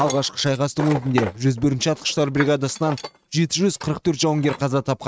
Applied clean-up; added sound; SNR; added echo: neural mask model RNNoise.